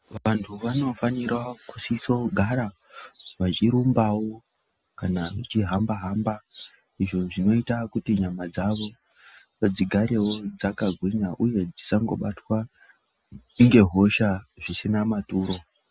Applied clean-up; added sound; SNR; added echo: none; none; none; none.